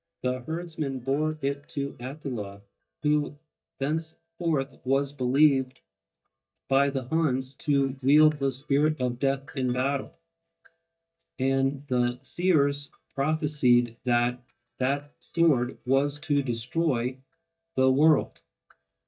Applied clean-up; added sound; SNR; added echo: neural mask model DeepFilterNet 3.